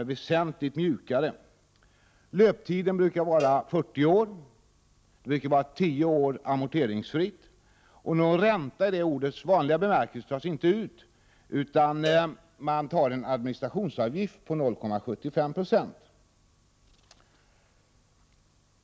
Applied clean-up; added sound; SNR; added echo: none; Cowbell; 16 dB; none.